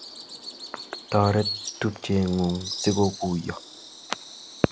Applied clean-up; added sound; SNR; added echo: none; Bird vocalization, bird call, bird song; 11 dB; none.